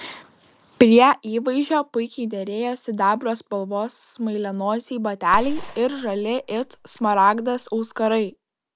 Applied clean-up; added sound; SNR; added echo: none; Gunshot, gunfire; 12 dB; none.